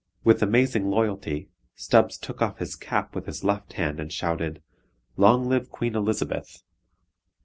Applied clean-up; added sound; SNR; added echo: none; none; none; none.